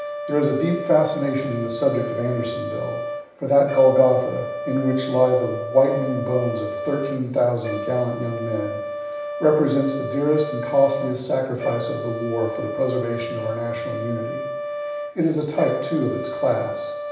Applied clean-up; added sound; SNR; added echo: none; Brass instrument; 7 dB; reverberation time 0.9 s.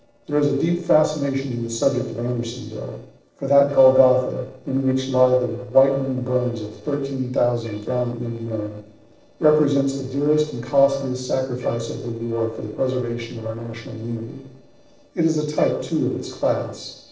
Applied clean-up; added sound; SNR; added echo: neural separator model SepFormer DNS4.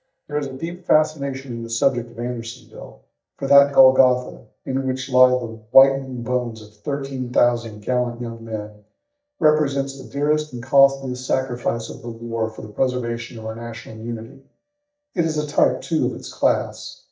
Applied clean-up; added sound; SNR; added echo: neural mask model DeepFilterNet 3.